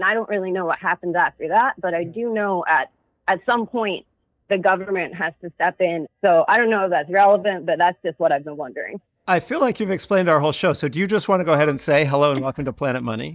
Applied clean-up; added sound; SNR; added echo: neural mask model DeepFilterNet 3.